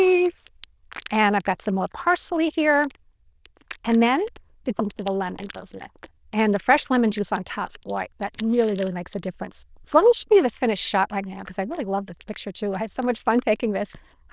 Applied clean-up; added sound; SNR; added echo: neural diffusion model UNIVERSE++.